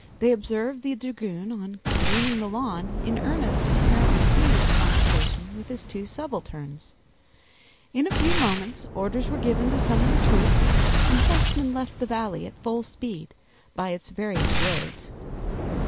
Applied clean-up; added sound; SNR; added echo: none; Boom; -5 dB; none.